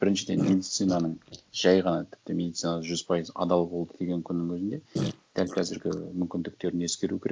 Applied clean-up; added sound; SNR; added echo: neural mask model Resemble Enhance denoiser.